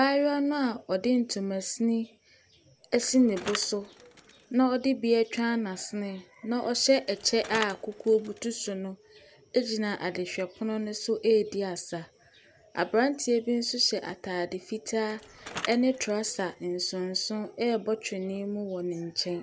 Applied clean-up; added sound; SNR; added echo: none; Bicycle; 15 dB; none.